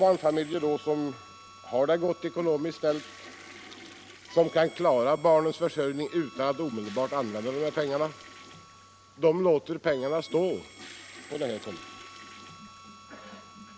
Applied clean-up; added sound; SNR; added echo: none; Harmonica + Toilet flush / Water; 19 dB; none.